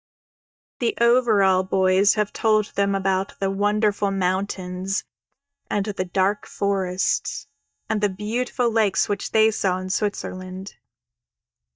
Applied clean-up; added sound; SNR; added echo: neural mask model DeepFilterNet 3.